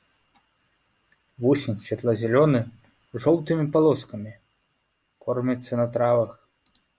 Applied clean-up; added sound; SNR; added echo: none; none; none; none.